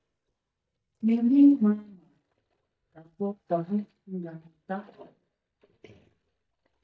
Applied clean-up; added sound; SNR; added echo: neural mask model DeepFilterNet 3.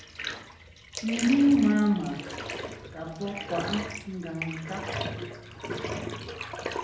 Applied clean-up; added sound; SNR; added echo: none; Bathtub (filling or washing); 7 dB; reverberation time 0.8 s.